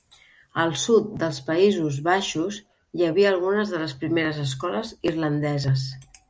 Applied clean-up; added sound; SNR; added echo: none; none; none; none.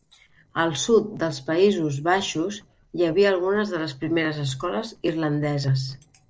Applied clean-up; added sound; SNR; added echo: neural separator model SepFormer DNS4.